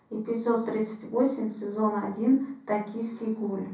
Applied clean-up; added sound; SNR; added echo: none; none; none; reverberation time 0.6 s.